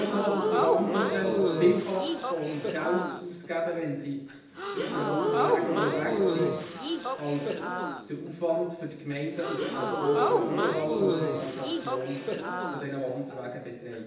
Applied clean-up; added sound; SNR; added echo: none; Crowd / Gasp; -2 dB; reverberation time 0.8 s.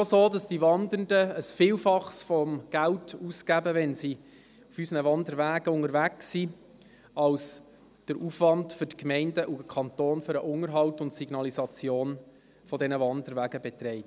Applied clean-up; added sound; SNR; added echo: none; none; none; none.